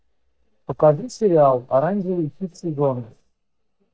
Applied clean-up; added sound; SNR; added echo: neural mask model DeepFilterNet 3.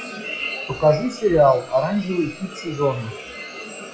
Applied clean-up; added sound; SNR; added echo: classical method WPE with log-MMSE.